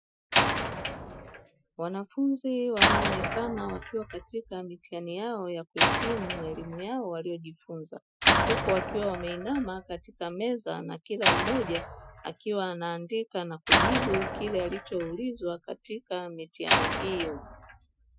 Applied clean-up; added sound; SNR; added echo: classical method Wiener filter.